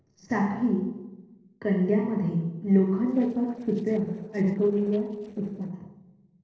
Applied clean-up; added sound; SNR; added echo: neural separator model SepFormer DNS4.